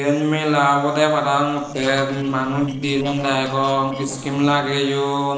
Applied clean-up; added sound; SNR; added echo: neural separator model SepFormer DNS4.